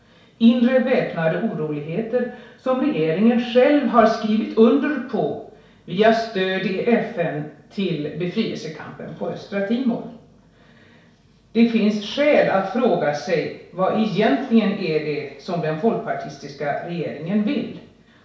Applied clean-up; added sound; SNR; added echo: none; none; none; reverberation time 0.6 s.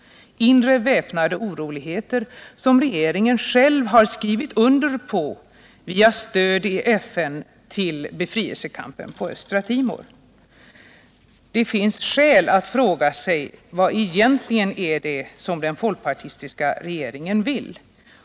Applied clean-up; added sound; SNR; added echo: none; none; none; none.